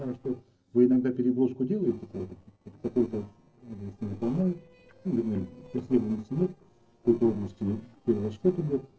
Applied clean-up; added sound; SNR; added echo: neural separator model SepFormer DNS4.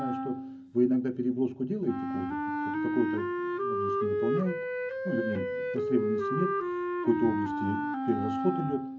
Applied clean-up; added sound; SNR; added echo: none; Wind instrument, woodwind instrument; 0 dB; reverberation time 0.3 s.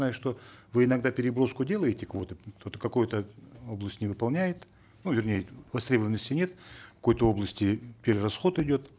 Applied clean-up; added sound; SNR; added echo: none; none; none; none.